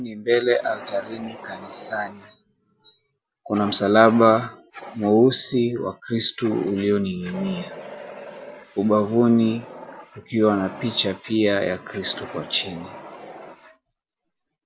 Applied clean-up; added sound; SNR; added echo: none; Fire; 18 dB; none.